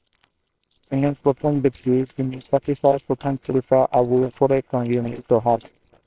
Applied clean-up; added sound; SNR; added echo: neural separator model SepFormer WHAMR!.